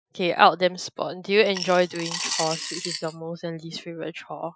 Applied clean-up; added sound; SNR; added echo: classical method Wiener filter.